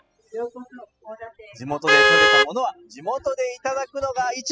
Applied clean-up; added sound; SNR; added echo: classical method spectral subtraction.